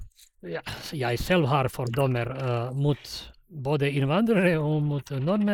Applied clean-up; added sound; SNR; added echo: neural mask model Resemble Enhance denoiser.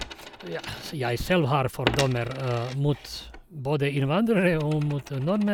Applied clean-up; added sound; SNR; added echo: none; Coin (dropping); 12 dB; none.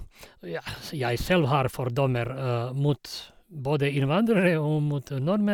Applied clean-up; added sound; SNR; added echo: none; none; none; none.